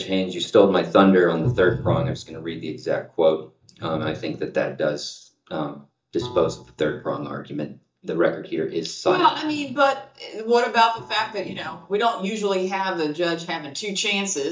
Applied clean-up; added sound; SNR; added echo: neural mask model DeepFilterNet 3.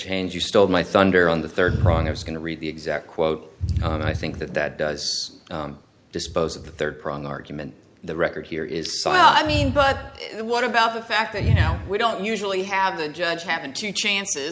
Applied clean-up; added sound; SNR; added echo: none; none; none; none.